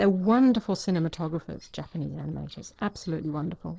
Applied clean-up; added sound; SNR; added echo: neural separator model SepFormer DNS4.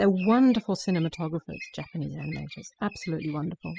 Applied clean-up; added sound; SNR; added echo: classical method spectral subtraction.